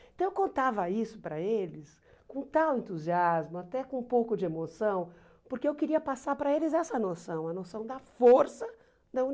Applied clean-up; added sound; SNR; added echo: none; none; none; none.